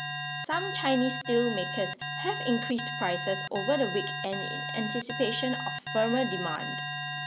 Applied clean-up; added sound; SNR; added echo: none; Alarm; 4 dB; none.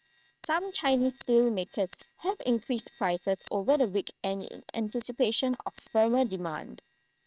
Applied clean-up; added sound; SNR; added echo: neural separator model SepFormer WHAM!.